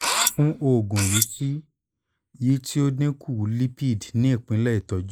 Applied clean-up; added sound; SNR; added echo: neural mask model Resemble Enhance denoiser.